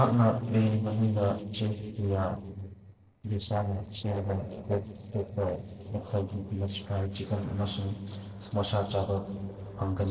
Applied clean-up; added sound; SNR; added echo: neural separator model SepFormer DNS4.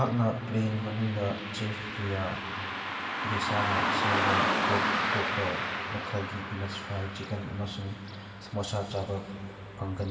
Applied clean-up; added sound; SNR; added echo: none; Car passing by; 0 dB; reverberation time 2.4 s.